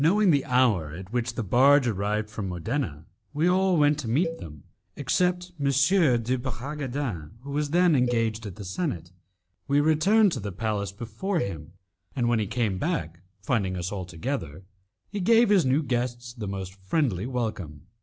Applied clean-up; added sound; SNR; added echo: none; Cowbell; 16 dB; none.